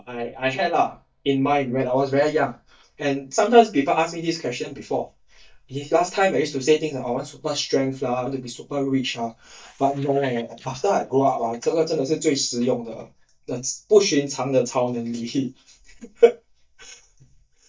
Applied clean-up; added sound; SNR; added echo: neural mask model DeepFilterNet 3.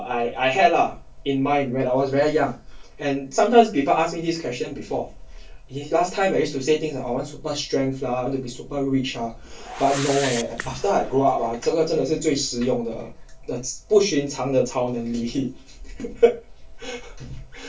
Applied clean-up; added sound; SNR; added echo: none; Whoosh, swoosh, swish; 13 dB; reverberation time 0.1 s.